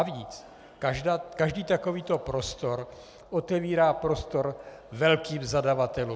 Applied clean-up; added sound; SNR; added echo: none; none; none; none.